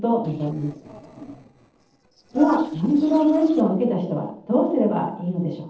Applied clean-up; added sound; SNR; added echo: neural separator model SepFormer DNS4.